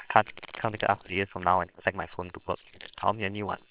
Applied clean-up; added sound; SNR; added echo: neural separator model SepFormer WHAMR!.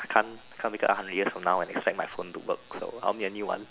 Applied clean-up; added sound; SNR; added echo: none; none; none; none.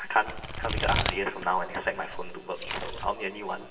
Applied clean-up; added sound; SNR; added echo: none; Domestic sounds, home sounds; 5 dB; reverberation time 0.9 s.